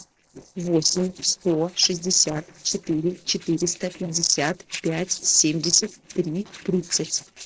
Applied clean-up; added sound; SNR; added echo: neural separator model SepFormer DNS4.